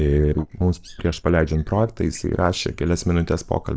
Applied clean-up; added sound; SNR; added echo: neural separator model SepFormer DNS4.